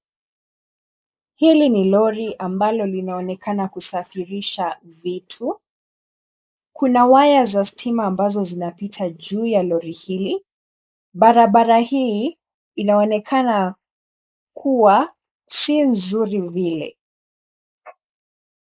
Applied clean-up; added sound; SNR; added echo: neural mask model Resemble Enhance denoiser.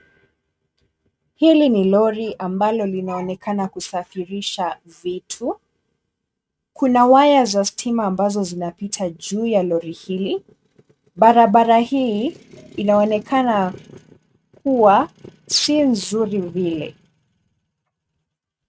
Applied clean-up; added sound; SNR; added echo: neural mask model RNNoise.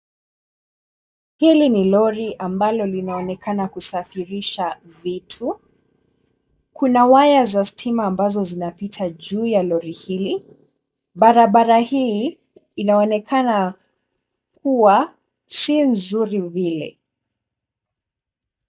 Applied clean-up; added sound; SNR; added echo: neural mask model DeepFilterNet 3.